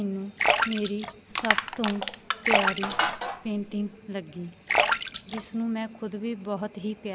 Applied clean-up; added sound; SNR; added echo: none; Splash, splatter + Crushing; -4 dB; none.